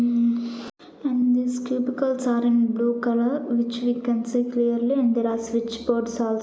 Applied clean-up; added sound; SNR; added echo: none; none; none; none.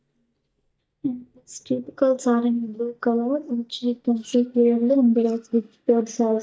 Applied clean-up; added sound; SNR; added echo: neural mask model DeepFilterNet 3.